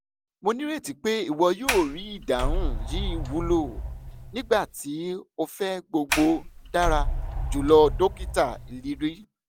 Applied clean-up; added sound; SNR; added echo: none; Sliding door; 4 dB; none.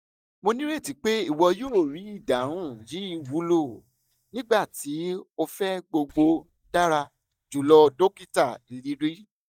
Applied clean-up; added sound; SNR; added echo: neural mask model DeepFilterNet 3.